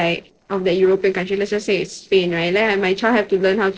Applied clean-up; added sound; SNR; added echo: neural separator model SepFormer DNS4.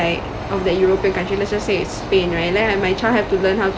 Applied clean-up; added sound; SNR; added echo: none; none; none; none.